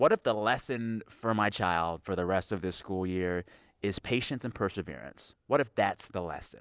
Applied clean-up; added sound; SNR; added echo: none; none; none; none.